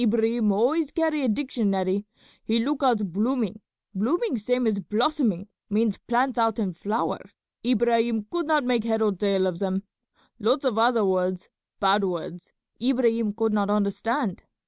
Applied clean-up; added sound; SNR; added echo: none; none; none; none.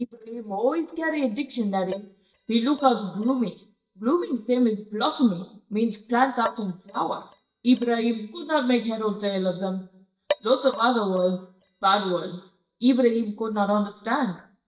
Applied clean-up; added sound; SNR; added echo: neural mask model DeepFilterNet 3.